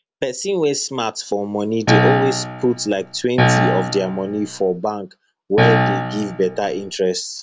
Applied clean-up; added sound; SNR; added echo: none; Piano; -1 dB; none.